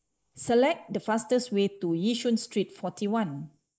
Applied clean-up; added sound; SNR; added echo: neural mask model Resemble Enhance denoiser.